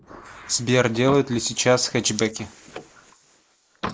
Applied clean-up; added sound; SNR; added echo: neural mask model Resemble Enhance denoiser.